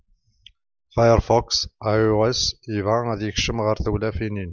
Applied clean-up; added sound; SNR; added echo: none; none; none; none.